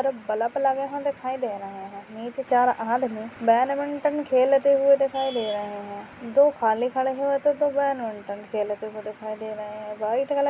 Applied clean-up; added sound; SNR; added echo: none; none; none; none.